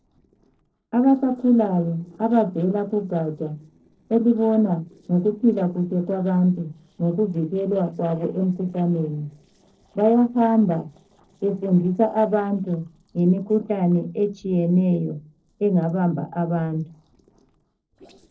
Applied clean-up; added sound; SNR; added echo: neural separator model SepFormer DNS4.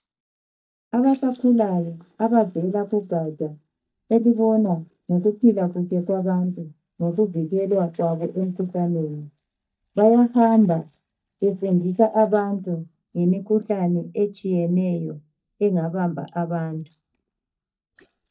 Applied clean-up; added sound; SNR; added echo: neural mask model DeepFilterNet 3.